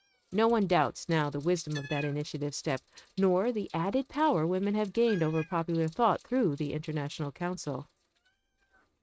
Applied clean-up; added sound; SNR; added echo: neural mask model RNNoise.